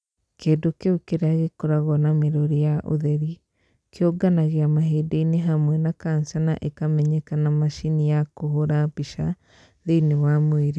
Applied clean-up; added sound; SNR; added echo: none; none; none; none.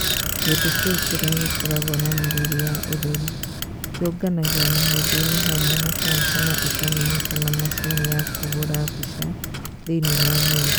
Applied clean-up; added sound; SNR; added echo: none; Bicycle; -1 dB; none.